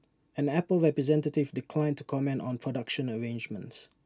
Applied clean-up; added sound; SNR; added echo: none; none; none; none.